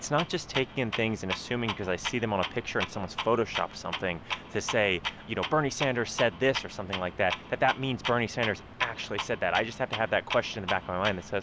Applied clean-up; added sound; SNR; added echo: none; Clock; 8 dB; none.